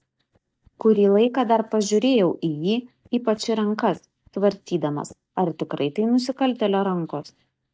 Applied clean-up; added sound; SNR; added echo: neural mask model DeepFilterNet 3.